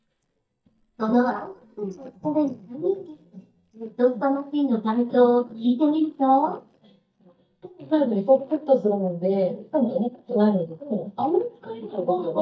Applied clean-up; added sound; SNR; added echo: neural mask model DeepFilterNet 3.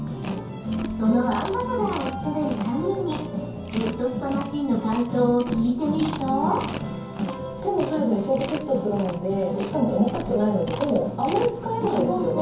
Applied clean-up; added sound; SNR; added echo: none; Chewing, mastication; 14 dB; reverberation time 0.6 s.